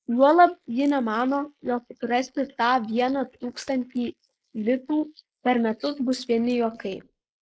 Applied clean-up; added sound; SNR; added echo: neural mask model Resemble Enhance denoiser.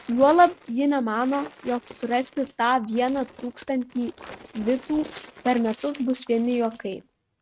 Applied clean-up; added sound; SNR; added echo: neural mask model RNNoise.